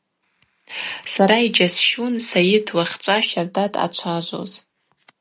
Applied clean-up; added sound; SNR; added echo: none; none; none; none.